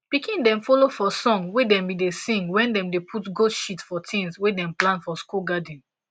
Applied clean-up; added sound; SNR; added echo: none; none; none; none.